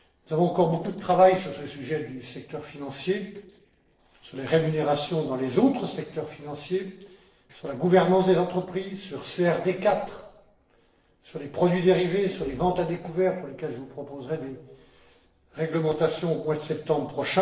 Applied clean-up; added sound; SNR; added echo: neural separator model SepFormer DNS4.